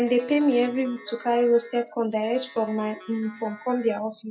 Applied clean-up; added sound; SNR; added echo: classical method log-MMSE.